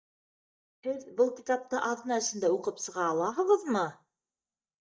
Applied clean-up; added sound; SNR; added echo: neural mask model DeepFilterNet 3.